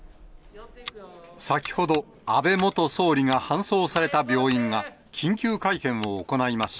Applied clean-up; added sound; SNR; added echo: none; Scissors; 15 dB; none.